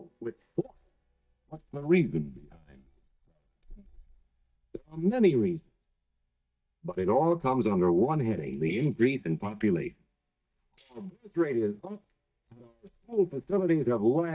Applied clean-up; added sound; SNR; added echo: neural mask model DeepFilterNet 3.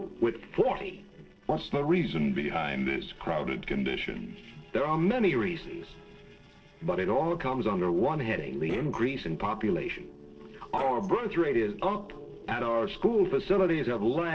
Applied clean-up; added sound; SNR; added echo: neural separator model SepFormer DNS4.